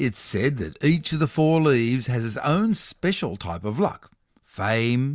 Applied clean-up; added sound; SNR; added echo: none; none; none; none.